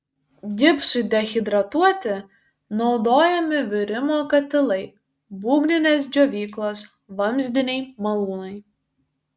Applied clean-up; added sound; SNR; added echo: none; none; none; none.